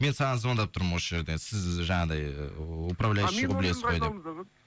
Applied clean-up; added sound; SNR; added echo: none; none; none; none.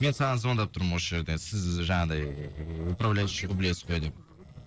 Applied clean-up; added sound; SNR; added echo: neural separator model SepFormer DNS4.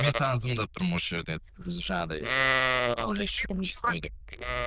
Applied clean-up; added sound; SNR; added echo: neural diffusion model UNIVERSE++.